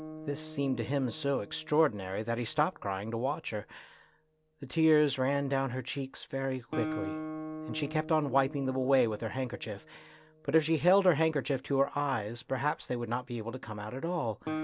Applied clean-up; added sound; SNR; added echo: none; Guitar; 13 dB; none.